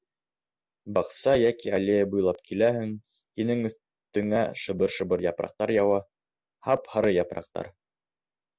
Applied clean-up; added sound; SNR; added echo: none; none; none; none.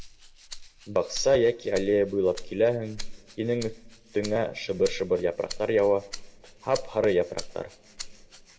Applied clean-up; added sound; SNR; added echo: none; Rattle (instrument); 13 dB; reverberation time 1.1 s.